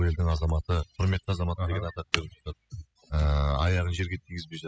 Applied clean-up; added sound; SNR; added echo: classical method spectral subtraction.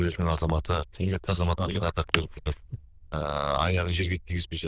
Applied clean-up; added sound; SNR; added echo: neural diffusion model UNIVERSE++.